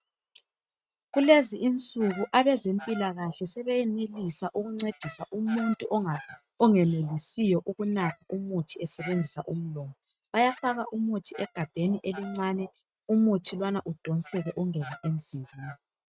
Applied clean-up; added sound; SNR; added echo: neural mask model RNNoise.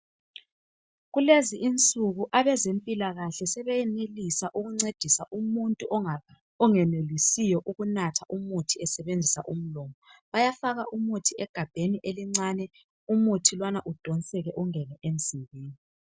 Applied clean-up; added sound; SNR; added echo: none; none; none; none.